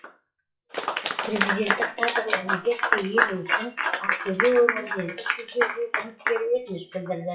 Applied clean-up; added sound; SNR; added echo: classical method WPE with log-MMSE.